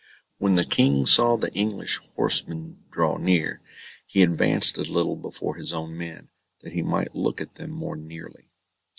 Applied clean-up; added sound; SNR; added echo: none; none; none; none.